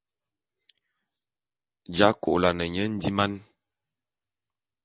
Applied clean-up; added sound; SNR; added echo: none; none; none; none.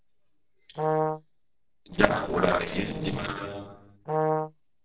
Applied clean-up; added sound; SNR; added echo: neural separator model SepFormer DNS4.